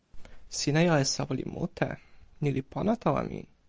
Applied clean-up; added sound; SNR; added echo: none; none; none; none.